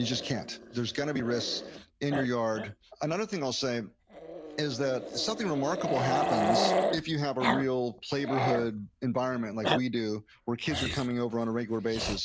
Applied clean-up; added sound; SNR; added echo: none; Growling; 3 dB; none.